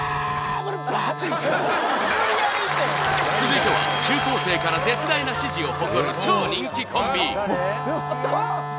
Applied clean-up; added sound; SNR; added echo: none; Wind instrument, woodwind instrument; 8 dB; none.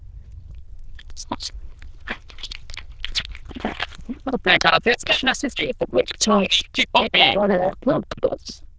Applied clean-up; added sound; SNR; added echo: neural diffusion model UNIVERSE++.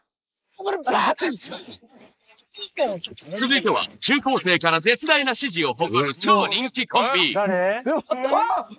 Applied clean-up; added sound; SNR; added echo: neural mask model Resemble Enhance denoiser.